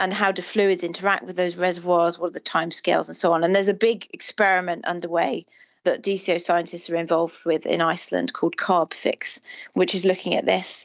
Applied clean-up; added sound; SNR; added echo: none; none; none; none.